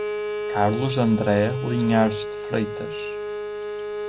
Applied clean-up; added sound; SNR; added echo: none; Bowed string instrument; 5 dB; none.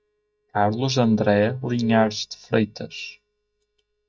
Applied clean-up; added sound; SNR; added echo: neural mask model DeepFilterNet 3.